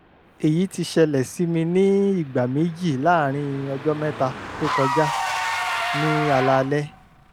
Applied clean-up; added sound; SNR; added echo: none; Engine / Car; 7 dB; none.